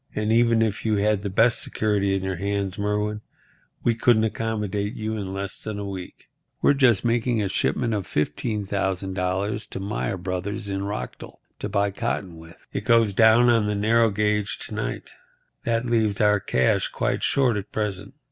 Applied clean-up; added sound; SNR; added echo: none; none; none; none.